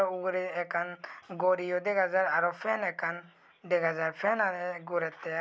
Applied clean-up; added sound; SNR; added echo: none; none; none; none.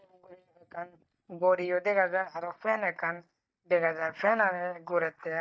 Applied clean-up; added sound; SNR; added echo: neural mask model DeepFilterNet 3.